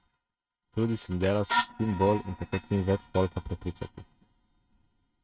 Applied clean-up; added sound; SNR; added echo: neural mask model RNNoise.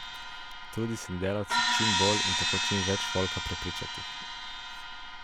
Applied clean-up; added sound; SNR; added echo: none; Crash cymbal; -3 dB; none.